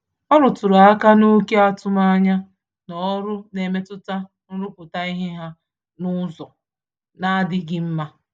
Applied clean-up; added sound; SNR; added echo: none; none; none; none.